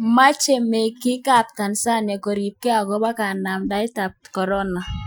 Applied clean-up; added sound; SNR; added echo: classical method Wiener filter.